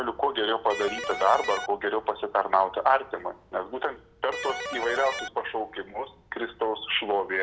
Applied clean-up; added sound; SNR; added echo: none; Electric guitar; 6 dB; none.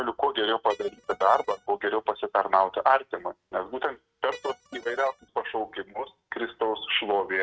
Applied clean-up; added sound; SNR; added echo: neural mask model RNNoise.